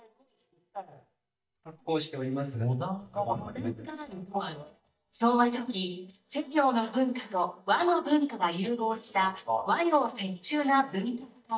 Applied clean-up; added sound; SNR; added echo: neural mask model DeepFilterNet 3.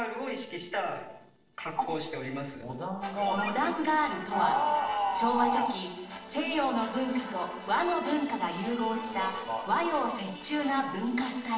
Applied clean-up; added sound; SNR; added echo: neural separator model SepFormer DNS4.